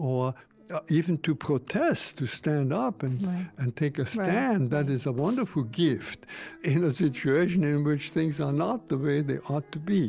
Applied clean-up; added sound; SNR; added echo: neural separator model SepFormer DNS4.